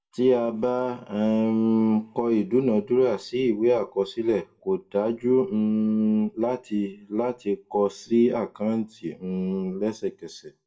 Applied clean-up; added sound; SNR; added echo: none; none; none; reverberation time 0.1 s.